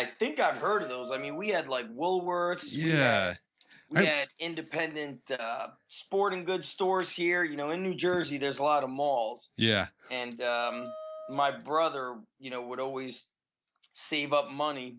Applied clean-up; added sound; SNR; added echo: none; Wind instrument, woodwind instrument; 12 dB; none.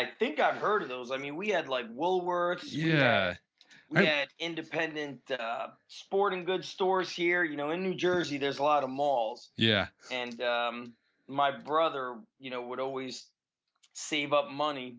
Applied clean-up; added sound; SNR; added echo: none; none; none; none.